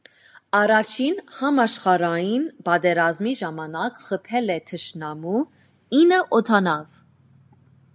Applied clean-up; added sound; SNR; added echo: none; none; none; none.